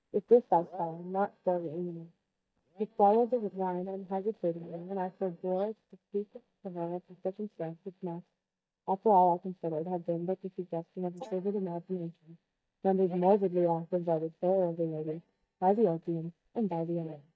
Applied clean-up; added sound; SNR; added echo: neural mask model DeepFilterNet 3.